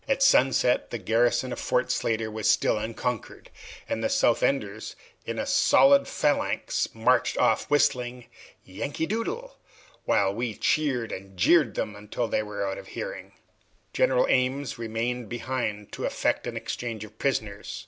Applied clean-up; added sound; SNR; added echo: none; none; none; none.